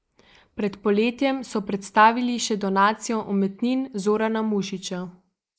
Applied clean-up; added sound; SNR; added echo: neural mask model Resemble Enhance denoiser.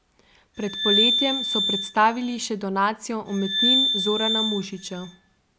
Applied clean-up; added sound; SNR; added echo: none; Glass; -1 dB; none.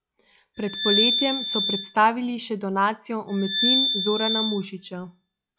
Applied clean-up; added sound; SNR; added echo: classical method log-MMSE.